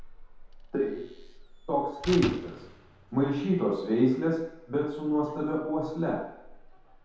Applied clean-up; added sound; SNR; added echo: none; Slam; 15 dB; reverberation time 0.8 s.